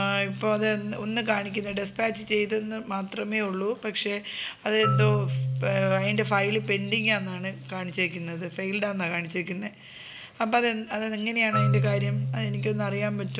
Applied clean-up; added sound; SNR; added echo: none; Marimba, xylophone; 5 dB; none.